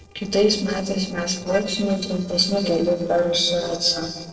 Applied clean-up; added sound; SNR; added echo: neural separator model SepFormer DNS4.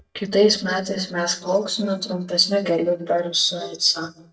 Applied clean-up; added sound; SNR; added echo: neural mask model DeepFilterNet 3.